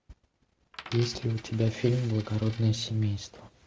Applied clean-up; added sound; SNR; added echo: none; Coin (dropping); 18 dB; none.